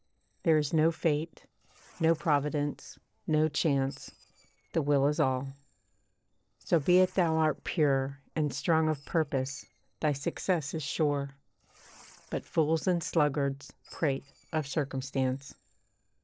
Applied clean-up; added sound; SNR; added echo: neural separator model SepFormer DNS4.